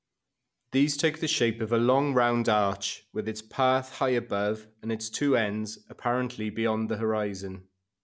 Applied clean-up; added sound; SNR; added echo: none; none; none; none.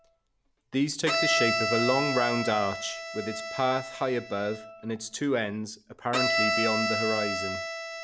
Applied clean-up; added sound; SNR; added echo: none; Bowed string instrument; 1 dB; none.